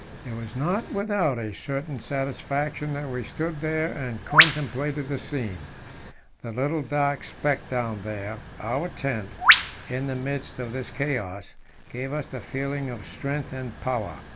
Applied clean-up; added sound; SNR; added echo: none; Bird vocalization, bird call, bird song; -2 dB; none.